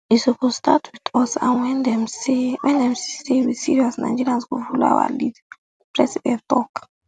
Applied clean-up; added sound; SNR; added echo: none; none; none; none.